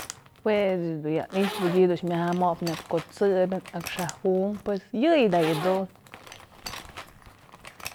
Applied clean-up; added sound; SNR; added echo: none; Zipper (clothing); 14 dB; none.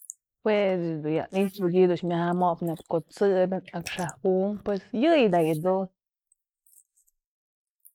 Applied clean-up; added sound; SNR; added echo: neural mask model Resemble Enhance denoiser.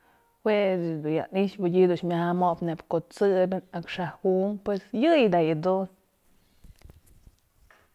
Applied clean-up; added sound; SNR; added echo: none; none; none; none.